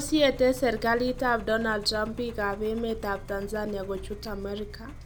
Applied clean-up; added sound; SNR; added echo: none; Engine; 13 dB; none.